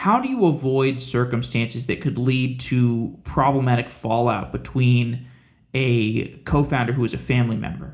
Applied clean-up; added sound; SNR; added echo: none; none; none; reverberation time 0.4 s.